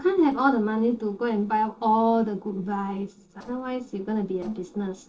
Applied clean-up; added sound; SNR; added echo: neural separator model SepFormer DNS4.